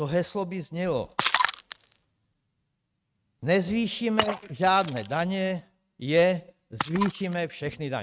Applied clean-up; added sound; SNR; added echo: neural mask model RNNoise.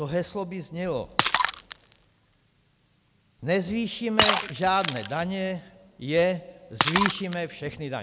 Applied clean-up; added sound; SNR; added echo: none; Shatter; 2 dB; none.